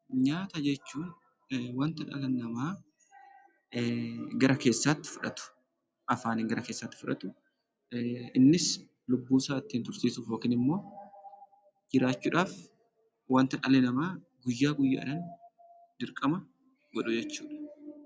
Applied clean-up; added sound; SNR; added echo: none; none; none; none.